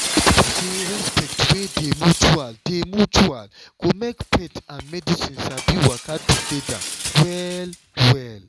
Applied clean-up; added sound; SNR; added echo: none; Shatter; 9 dB; none.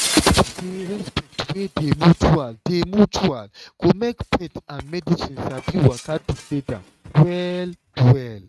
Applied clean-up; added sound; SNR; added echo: neural mask model RNNoise.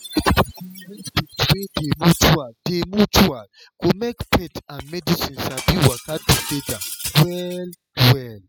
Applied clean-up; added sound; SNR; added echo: classical method spectral subtraction.